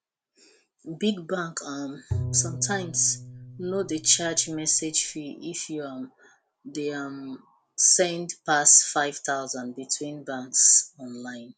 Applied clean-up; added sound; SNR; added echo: none; Bowed string instrument; 9 dB; none.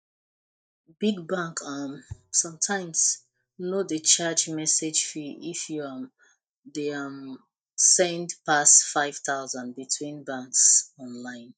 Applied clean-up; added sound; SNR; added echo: neural mask model DeepFilterNet 3.